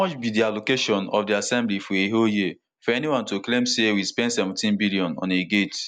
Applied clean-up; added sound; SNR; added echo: none; none; none; none.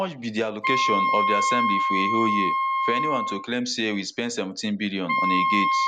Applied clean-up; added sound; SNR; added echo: none; Wind instrument, woodwind instrument; -3 dB; none.